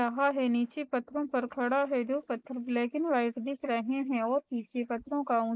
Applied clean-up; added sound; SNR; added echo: neural mask model Resemble Enhance denoiser.